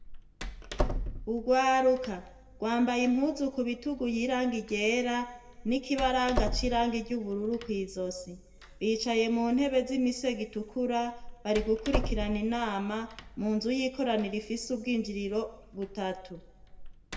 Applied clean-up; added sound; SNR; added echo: none; Door; 9 dB; reverberation time 0.9 s.